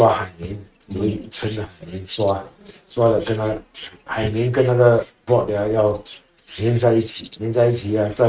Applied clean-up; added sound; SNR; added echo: neural mask model RNNoise.